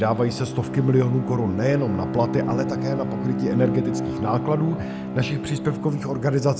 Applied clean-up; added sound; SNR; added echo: none; Bowed string instrument; 5 dB; none.